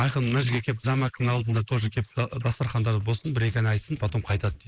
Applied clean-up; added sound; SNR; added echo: neural mask model Resemble Enhance denoiser.